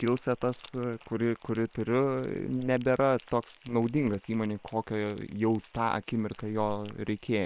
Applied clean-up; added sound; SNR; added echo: neural separator model SepFormer WHAM!.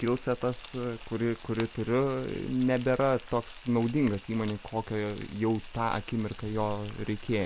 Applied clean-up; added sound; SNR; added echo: none; Frying (food); 19 dB; none.